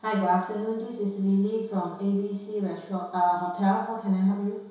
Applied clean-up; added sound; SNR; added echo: none; none; none; reverberation time 0.7 s.